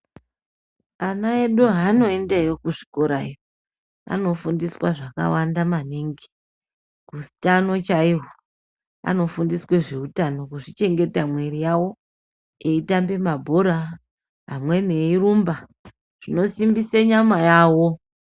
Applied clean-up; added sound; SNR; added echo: none; none; none; none.